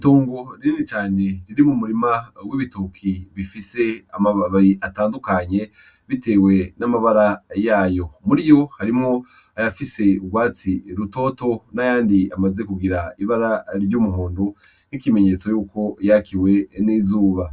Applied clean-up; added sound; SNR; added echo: none; none; none; none.